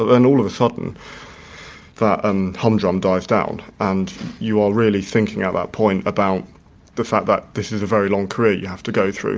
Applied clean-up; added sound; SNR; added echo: none; none; none; none.